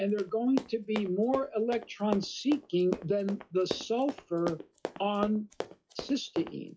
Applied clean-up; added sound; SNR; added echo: classical method log-MMSE.